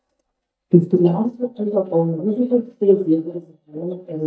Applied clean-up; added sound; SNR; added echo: neural mask model DeepFilterNet 3.